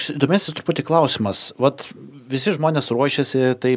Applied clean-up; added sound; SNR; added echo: none; none; none; none.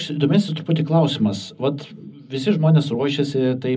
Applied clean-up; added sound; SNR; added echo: none; none; none; reverberation time 0.4 s.